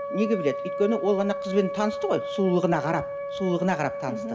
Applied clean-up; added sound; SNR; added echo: none; Wind instrument, woodwind instrument; 6 dB; reverberation time 0.3 s.